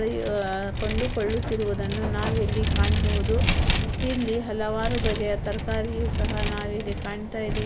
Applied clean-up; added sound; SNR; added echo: none; Vehicle; -3 dB; none.